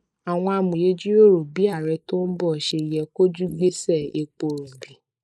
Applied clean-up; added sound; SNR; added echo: neural mask model Resemble Enhance denoiser.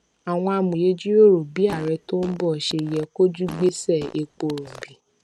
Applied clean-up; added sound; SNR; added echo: none; Fart; 19 dB; none.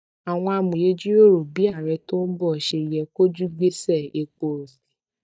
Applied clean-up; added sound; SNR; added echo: neural mask model DeepFilterNet 3.